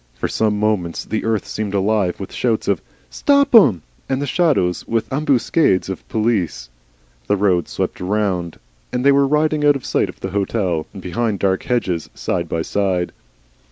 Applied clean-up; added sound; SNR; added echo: none; none; none; none.